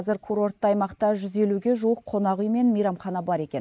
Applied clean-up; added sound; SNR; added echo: neural mask model Resemble Enhance denoiser.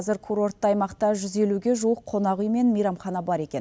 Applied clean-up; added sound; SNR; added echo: none; none; none; none.